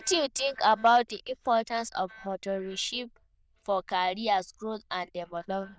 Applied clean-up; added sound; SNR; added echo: neural diffusion model UNIVERSE++.